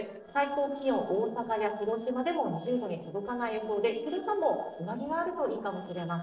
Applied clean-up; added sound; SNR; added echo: neural separator model SepFormer DNS4.